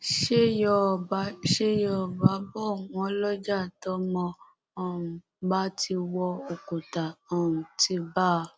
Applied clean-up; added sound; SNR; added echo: none; none; none; none.